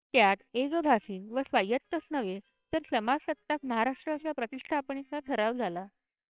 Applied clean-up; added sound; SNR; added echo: neural separator model SepFormer WHAMR!.